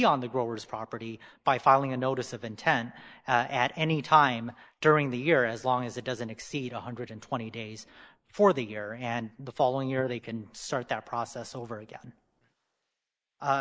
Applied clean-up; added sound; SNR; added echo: neural mask model Resemble Enhance denoiser.